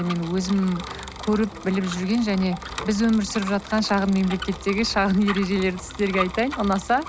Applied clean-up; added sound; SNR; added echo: none; Bicycle; 12 dB; none.